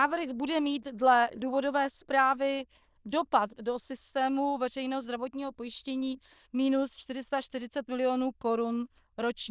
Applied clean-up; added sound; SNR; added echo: neural diffusion model UNIVERSE++.